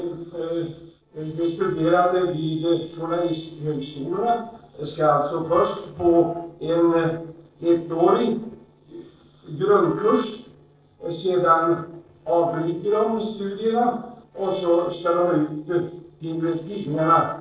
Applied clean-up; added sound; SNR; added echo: neural separator model SepFormer DNS4.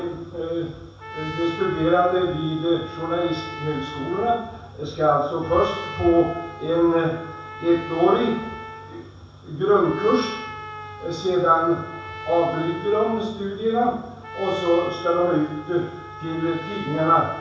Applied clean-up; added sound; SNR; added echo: none; Trumpet; 14 dB; reverberation time 0.7 s.